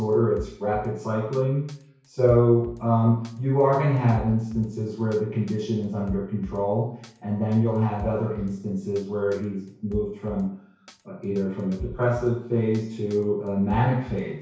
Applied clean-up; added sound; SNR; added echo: none; Drum kit; 18 dB; reverberation time 0.6 s.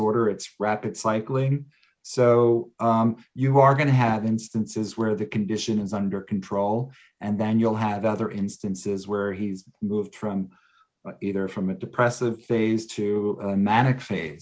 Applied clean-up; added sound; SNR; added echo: none; none; none; none.